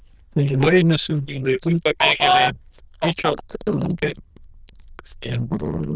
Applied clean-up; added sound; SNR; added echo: neural diffusion model UNIVERSE++.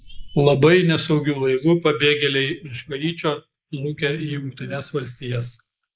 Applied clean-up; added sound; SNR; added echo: neural mask model Resemble Enhance denoiser.